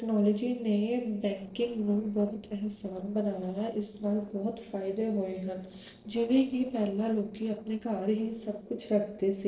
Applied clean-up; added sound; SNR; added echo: neural separator model SepFormer DNS4.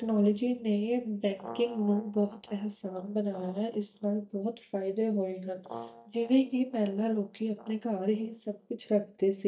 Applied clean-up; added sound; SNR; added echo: neural mask model DeepFilterNet 3.